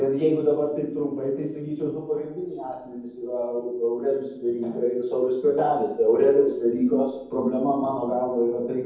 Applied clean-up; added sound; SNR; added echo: none; none; none; reverberation time 0.9 s.